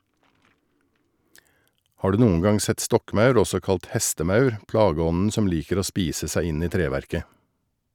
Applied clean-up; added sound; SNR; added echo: none; none; none; none.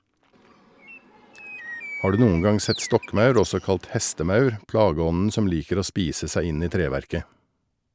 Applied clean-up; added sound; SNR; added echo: none; Bird; 16 dB; none.